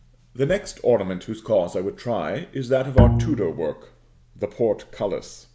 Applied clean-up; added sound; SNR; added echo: none; Bowed string instrument; -4 dB; none.